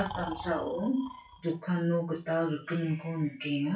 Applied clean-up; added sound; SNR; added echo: classical method WPE with log-MMSE.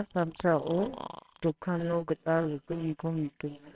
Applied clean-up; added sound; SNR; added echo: neural separator model SepFormer WHAMR!.